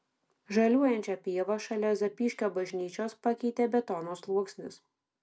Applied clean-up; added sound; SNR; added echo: none; none; none; none.